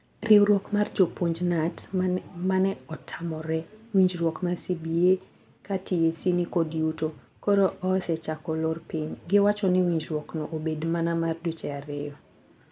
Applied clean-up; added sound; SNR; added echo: none; none; none; none.